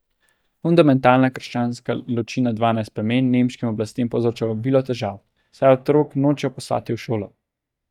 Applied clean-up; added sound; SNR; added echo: neural mask model DeepFilterNet 3.